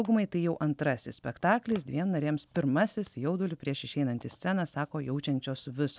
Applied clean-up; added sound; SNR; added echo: none; none; none; none.